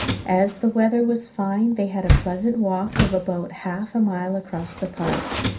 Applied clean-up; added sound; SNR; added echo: none; Door; 4 dB; reverberation time 0.3 s.